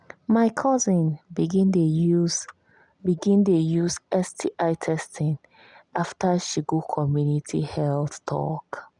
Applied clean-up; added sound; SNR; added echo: none; none; none; none.